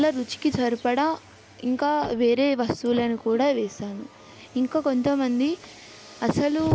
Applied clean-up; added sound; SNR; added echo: none; Car; 15 dB; none.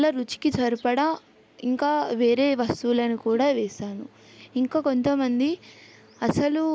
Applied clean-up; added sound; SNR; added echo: none; none; none; none.